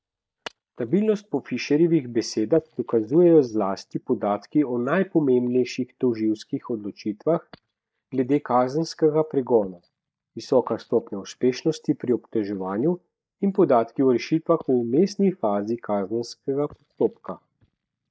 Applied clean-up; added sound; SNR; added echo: neural mask model DeepFilterNet 3.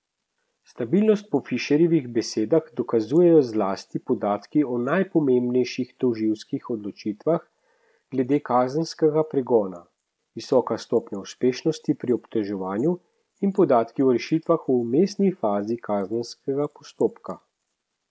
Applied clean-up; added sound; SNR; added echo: none; none; none; none.